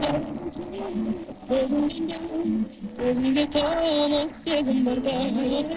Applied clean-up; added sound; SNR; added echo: neural separator model SepFormer DNS4.